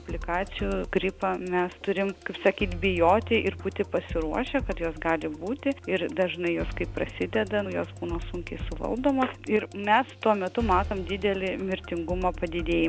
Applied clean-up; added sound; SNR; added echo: none; none; none; none.